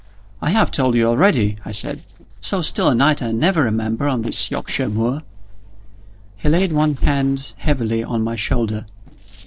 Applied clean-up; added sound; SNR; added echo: neural separator model SepFormer DNS4.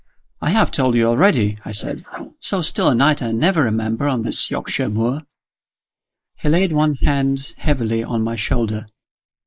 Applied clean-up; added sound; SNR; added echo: neural mask model Resemble Enhance denoiser.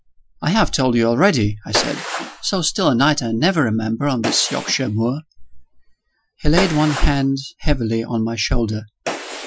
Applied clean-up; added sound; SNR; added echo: classical method Wiener filter.